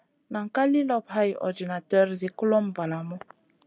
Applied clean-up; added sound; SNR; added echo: none; none; none; none.